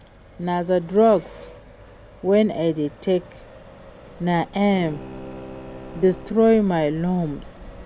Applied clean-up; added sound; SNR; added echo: none; Bowed string instrument + Accelerating, revving, vroom; 18 dB; none.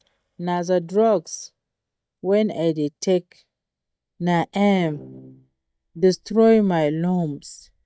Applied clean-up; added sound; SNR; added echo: neural mask model DeepFilterNet 3.